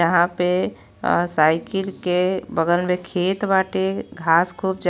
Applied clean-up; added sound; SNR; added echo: none; none; none; none.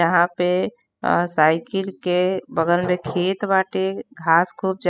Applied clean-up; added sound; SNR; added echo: classical method spectral subtraction.